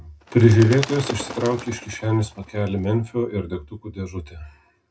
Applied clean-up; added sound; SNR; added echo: none; Bird; 15 dB; reverberation time 0.2 s.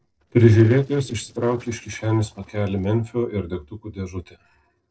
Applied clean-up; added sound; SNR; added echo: neural separator model SepFormer DNS4.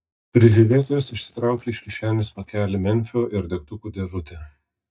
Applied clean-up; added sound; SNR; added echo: neural mask model DeepFilterNet 3.